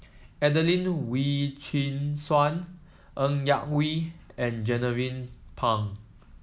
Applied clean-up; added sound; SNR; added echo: none; none; none; none.